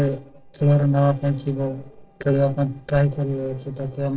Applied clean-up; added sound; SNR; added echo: neural separator model SepFormer DNS4.